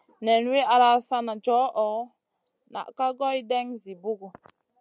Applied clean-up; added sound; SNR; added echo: none; none; none; none.